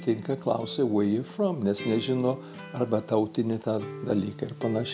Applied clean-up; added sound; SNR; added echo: none; Acoustic guitar; 14 dB; none.